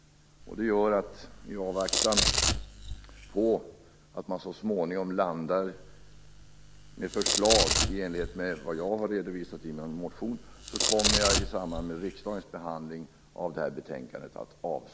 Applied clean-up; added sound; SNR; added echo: none; Domestic sounds, home sounds; 0 dB; none.